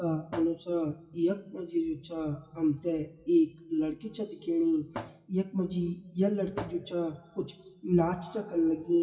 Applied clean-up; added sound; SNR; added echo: classical method WPE with log-MMSE.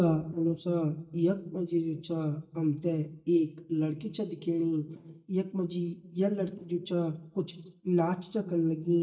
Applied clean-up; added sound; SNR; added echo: neural mask model DeepFilterNet 3.